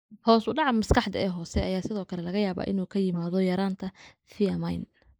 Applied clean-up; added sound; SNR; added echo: neural mask model Resemble Enhance denoiser.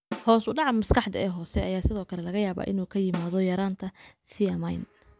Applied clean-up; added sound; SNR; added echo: none; Snare drum; 18 dB; none.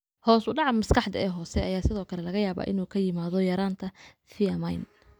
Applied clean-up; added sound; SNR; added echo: none; none; none; none.